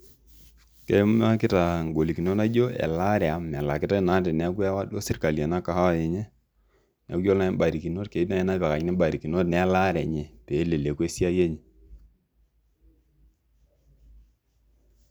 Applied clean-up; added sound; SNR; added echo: none; none; none; none.